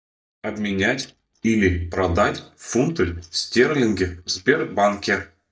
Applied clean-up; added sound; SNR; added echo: neural mask model DeepFilterNet 3.